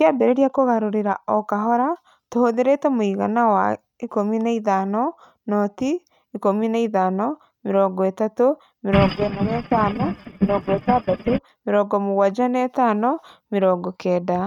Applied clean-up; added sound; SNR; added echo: neural mask model RNNoise.